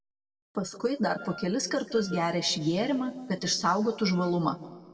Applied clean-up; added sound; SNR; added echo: none; Wind instrument, woodwind instrument; 19 dB; reverberation time 1.2 s.